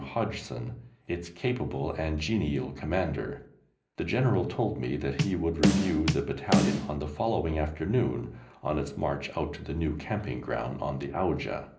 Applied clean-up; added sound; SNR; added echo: none; Bass drum / Snare drum; -3 dB; reverberation time 0.5 s.